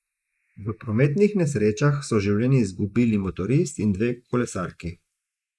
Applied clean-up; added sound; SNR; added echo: neural mask model Resemble Enhance denoiser.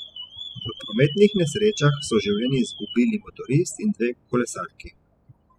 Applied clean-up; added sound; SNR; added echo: classical method spectral subtraction.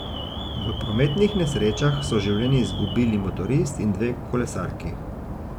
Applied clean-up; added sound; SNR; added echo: none; Alarm; 7 dB; none.